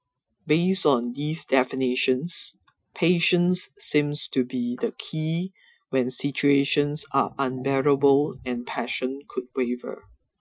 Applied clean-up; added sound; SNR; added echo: classical method Wiener filter.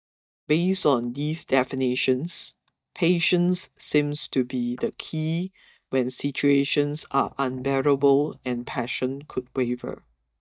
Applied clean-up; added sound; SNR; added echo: neural mask model DeepFilterNet 3.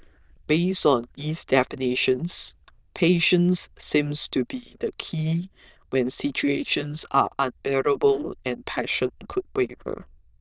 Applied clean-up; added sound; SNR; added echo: neural diffusion model UNIVERSE++.